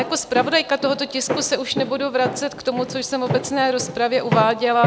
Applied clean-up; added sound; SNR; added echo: none; Walk, footsteps; 7 dB; none.